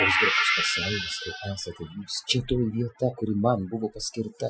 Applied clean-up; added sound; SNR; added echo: classical method Wiener filter.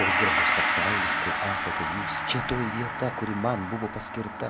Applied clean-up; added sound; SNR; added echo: none; Gong; -4 dB; none.